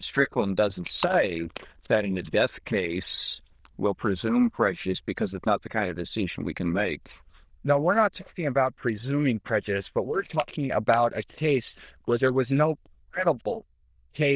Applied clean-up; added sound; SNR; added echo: neural diffusion model UNIVERSE++.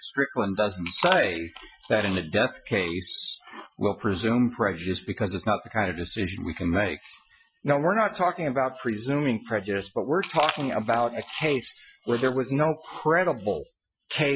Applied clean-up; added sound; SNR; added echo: classical method Wiener filter.